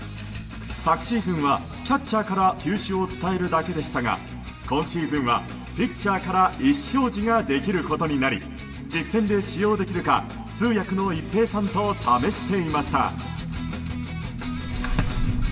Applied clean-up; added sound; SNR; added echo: none; none; none; reverberation time 2.3 s.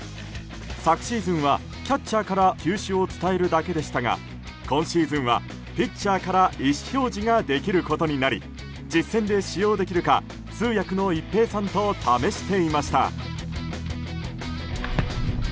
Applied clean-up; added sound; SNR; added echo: none; none; none; none.